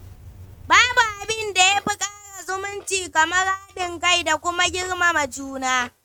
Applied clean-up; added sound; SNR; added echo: neural mask model RNNoise.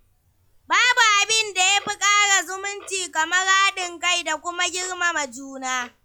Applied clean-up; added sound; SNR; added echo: classical method log-MMSE.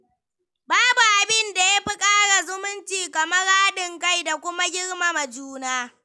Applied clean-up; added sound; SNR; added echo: none; none; none; none.